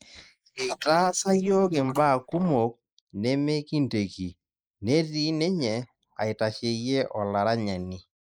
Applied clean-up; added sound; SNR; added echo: neural mask model Resemble Enhance denoiser.